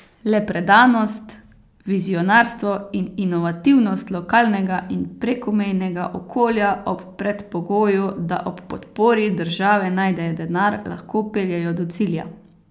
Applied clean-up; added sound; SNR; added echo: none; none; none; none.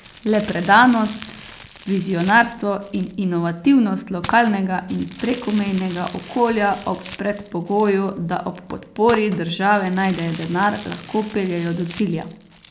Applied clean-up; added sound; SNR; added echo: none; Crumpling, crinkling; 19 dB; none.